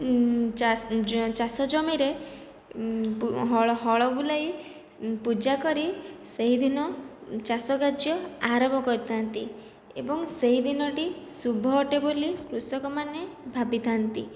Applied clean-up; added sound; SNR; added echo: none; none; none; none.